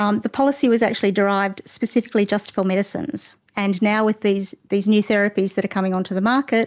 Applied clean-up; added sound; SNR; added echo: neural mask model Resemble Enhance denoiser.